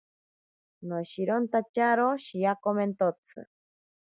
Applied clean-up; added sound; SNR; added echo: none; none; none; none.